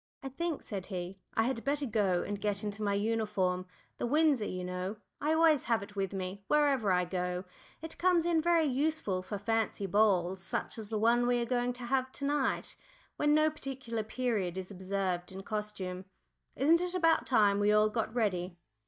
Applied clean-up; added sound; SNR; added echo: neural mask model DeepFilterNet 3.